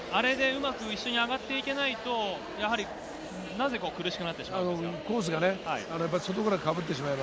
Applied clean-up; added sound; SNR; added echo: none; none; none; none.